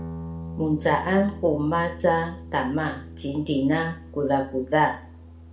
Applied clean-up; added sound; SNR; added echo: none; Guitar; 13 dB; reverberation time 0.4 s.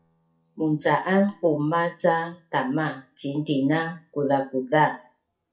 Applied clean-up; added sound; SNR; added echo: classical method WPE with log-MMSE.